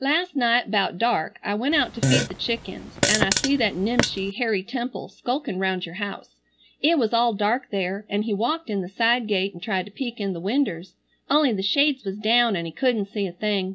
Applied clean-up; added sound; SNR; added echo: none; Fart; 1 dB; none.